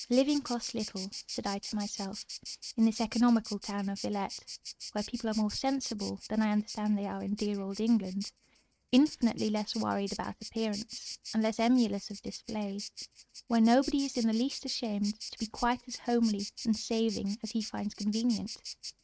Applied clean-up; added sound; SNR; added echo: neural mask model RNNoise.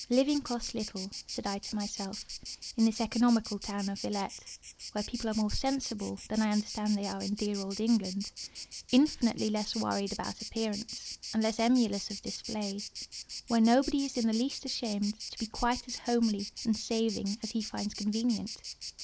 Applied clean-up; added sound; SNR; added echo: neural mask model Resemble Enhance denoiser.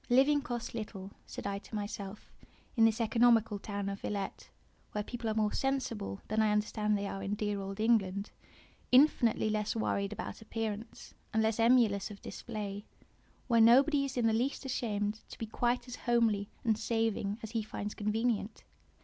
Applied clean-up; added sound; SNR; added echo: none; none; none; none.